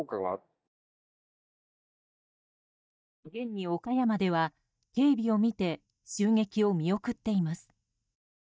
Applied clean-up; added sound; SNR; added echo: neural mask model DeepFilterNet 3.